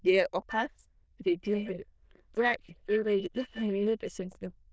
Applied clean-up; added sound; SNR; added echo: neural diffusion model UNIVERSE++.